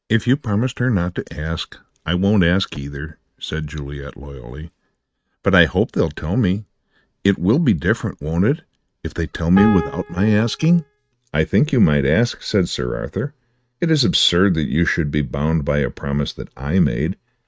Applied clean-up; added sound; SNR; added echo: neural mask model RNNoise.